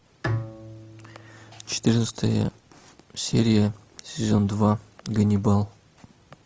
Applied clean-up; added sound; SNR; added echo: none; Bowed string instrument; 12 dB; none.